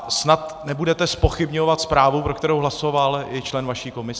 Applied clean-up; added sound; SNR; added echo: none; none; none; none.